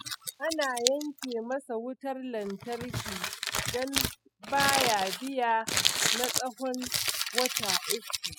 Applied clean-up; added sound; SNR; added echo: classical method spectral subtraction.